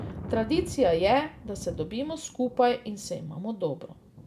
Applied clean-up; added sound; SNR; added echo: none; Thunder; 13 dB; none.